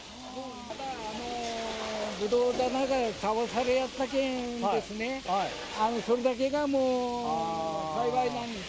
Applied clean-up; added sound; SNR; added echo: none; none; none; none.